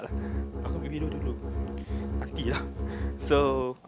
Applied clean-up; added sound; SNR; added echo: none; Bowed string instrument; 0 dB; none.